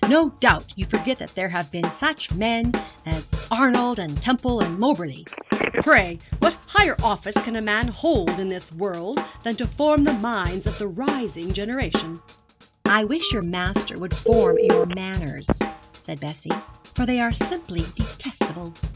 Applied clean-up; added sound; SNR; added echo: none; Telephone + Drum kit; 3 dB; none.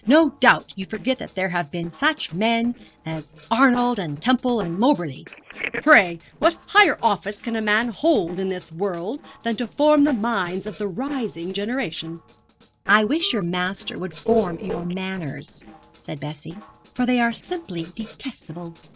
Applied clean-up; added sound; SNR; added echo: neural separator model SepFormer DNS4.